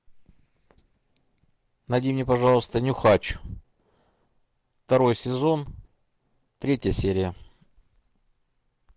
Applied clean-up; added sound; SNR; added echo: none; none; none; none.